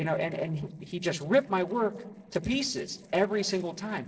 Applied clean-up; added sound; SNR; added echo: neural separator model SepFormer DNS4.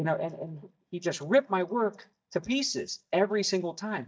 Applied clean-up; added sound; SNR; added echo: neural mask model DeepFilterNet 3.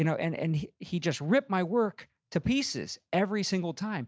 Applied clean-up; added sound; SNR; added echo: none; none; none; none.